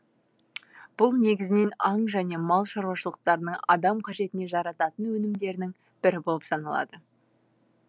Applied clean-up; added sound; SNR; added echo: none; none; none; none.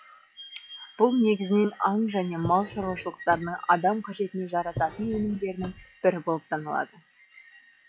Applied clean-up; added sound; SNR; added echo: classical method log-MMSE.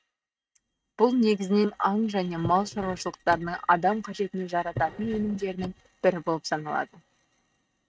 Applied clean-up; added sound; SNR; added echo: neural mask model RNNoise.